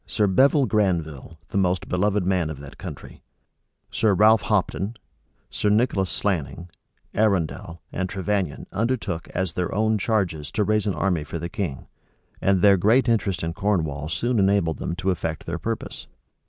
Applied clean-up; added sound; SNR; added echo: none; none; none; none.